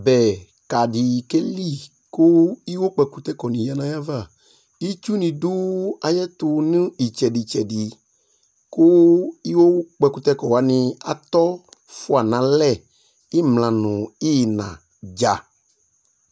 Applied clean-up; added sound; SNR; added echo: none; none; none; none.